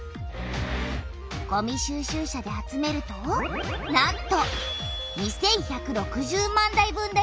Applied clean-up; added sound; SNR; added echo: none; none; none; none.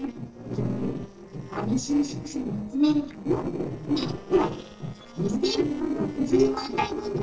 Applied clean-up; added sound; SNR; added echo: neural separator model SepFormer DNS4.